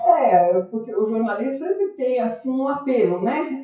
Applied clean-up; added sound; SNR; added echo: classical method WPE with log-MMSE.